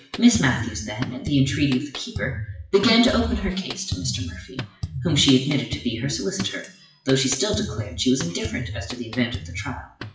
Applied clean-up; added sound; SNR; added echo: classical method WPE with log-MMSE.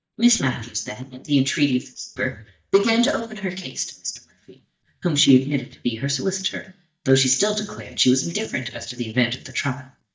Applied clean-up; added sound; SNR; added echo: neural mask model DeepFilterNet 3.